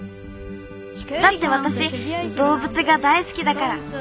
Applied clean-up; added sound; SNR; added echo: none; none; none; none.